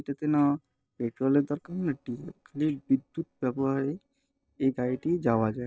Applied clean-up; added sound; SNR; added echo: neural separator model SepFormer DNS4.